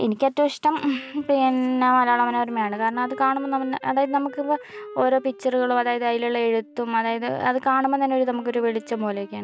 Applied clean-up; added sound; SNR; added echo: none; Wind instrument, woodwind instrument; 20 dB; none.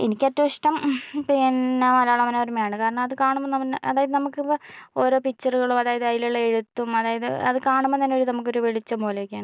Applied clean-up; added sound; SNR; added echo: none; none; none; none.